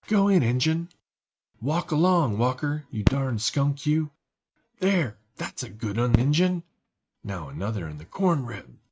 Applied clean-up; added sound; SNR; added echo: neural mask model RNNoise.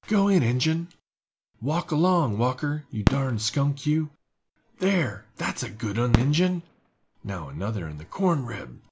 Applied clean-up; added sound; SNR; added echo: none; Fireworks; 5 dB; none.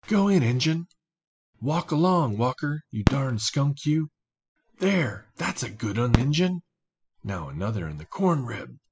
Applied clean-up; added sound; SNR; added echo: classical method spectral subtraction.